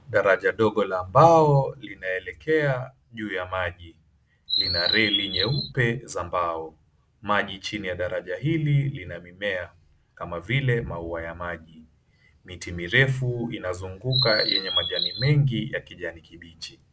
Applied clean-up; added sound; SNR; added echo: none; Chirp, tweet; 1 dB; none.